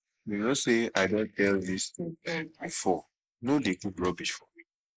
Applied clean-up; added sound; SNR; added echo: neural mask model Resemble Enhance denoiser.